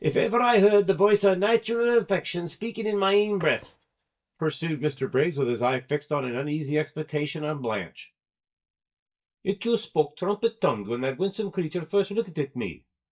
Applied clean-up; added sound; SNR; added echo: neural mask model DeepFilterNet 3.